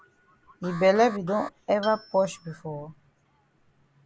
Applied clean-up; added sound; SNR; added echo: none; Alarm + Tools; 16 dB; none.